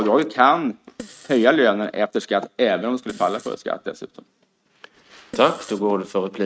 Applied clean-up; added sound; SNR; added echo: neural mask model RNNoise.